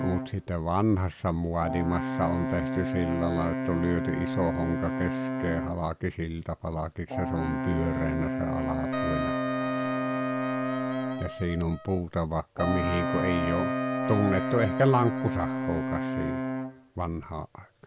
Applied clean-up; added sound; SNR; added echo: none; Wind instrument, woodwind instrument + Brass instrument; 1 dB; none.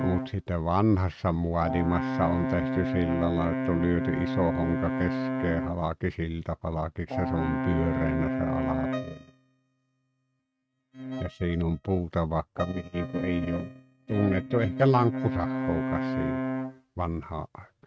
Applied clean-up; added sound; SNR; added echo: neural mask model RNNoise.